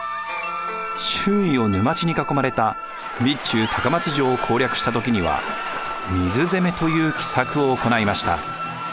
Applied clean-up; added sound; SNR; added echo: none; none; none; none.